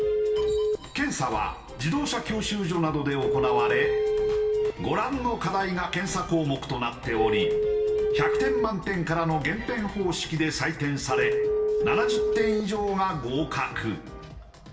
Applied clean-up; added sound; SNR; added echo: none; Telephone; 0 dB; reverberation time 0.7 s.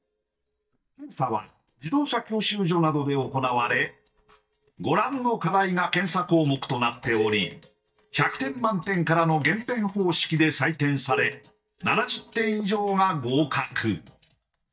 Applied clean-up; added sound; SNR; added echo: neural mask model DeepFilterNet 3.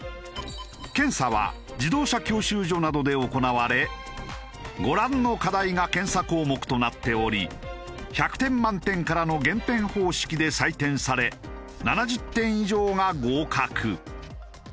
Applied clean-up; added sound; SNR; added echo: none; none; none; none.